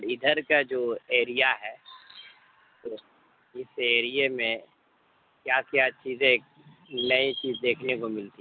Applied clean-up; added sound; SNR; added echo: none; none; none; none.